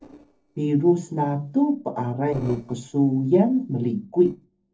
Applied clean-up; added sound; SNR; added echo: neural separator model SepFormer DNS4.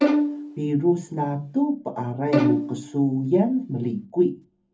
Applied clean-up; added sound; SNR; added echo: none; Bowed string instrument; 3 dB; reverberation time 0.3 s.